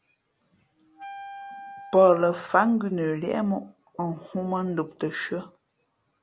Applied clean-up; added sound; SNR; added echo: none; Wind instrument, woodwind instrument; 17 dB; none.